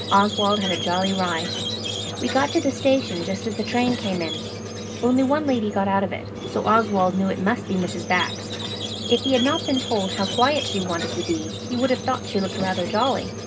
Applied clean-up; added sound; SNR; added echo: none; Squeak; 6 dB; reverberation time 0.2 s.